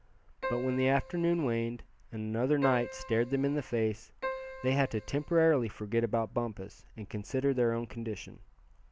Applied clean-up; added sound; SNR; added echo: none; Keyboard (musical); 11 dB; none.